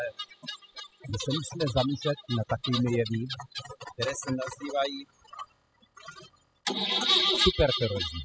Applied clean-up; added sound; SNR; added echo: classical method spectral subtraction.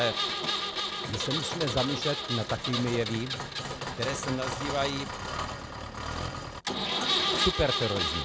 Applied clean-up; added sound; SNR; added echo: none; Engine; -1 dB; none.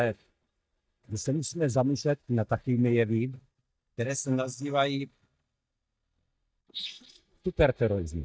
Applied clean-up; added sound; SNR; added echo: neural mask model DeepFilterNet 3.